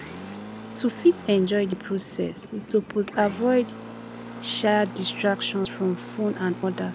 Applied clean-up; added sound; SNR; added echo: none; Engine; 13 dB; none.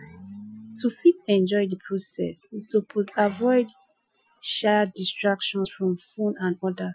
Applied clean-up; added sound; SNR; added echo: classical method Wiener filter.